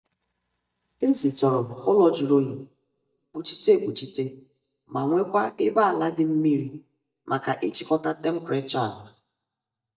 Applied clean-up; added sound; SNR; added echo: neural mask model DeepFilterNet 3.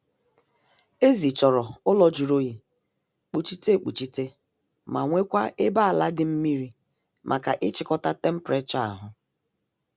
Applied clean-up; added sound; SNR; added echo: none; none; none; none.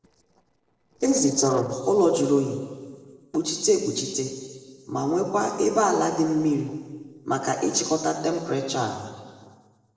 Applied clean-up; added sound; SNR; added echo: neural separator model SepFormer DNS4.